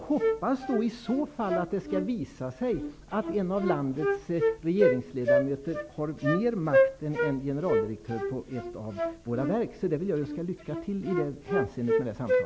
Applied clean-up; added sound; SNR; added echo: none; Wind instrument, woodwind instrument; 1 dB; none.